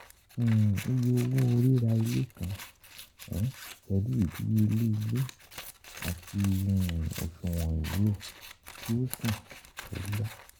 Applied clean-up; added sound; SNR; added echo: none; Scissors; 16 dB; none.